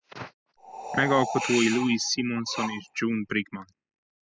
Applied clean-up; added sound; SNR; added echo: classical method spectral subtraction.